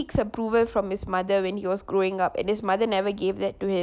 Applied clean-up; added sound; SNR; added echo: none; none; none; none.